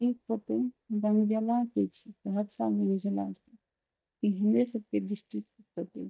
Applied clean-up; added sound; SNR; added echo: neural mask model DeepFilterNet 3.